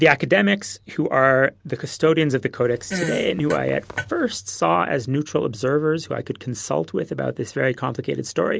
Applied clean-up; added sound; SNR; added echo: none; Fart; 10 dB; none.